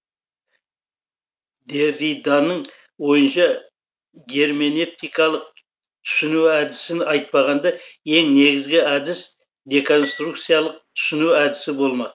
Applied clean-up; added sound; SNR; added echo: none; Dishes, pots, and pans / Chink, clink; 18 dB; none.